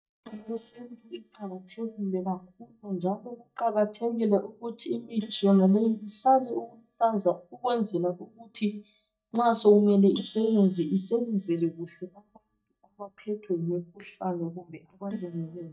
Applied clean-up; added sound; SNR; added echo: neural mask model DeepFilterNet 3.